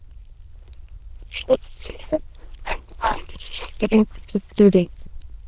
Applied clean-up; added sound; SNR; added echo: neural diffusion model UNIVERSE++.